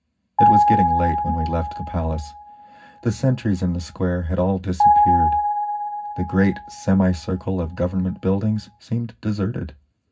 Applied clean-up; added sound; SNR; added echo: none; Piano; -1 dB; reverberation time 0.4 s.